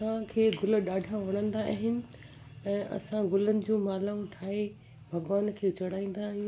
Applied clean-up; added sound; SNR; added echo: none; none; none; none.